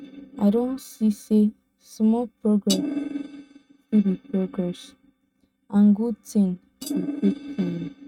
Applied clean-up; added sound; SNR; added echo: neural mask model RNNoise.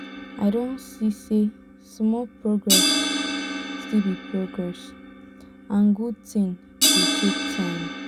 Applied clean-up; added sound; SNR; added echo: none; Crash cymbal; 1 dB; none.